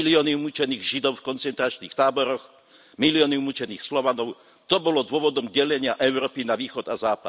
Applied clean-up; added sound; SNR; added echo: none; none; none; none.